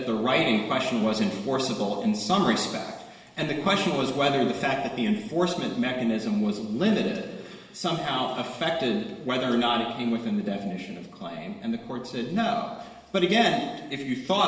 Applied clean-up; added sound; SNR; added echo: none; none; none; reverberation time 1.1 s.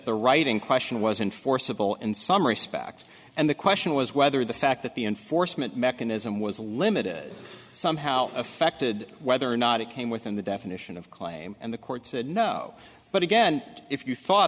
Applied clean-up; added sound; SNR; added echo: none; none; none; none.